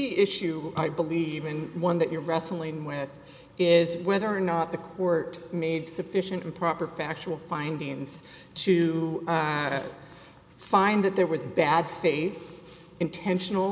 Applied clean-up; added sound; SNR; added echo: none; none; none; none.